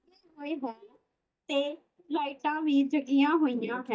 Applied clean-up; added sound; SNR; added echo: neural mask model DeepFilterNet 3.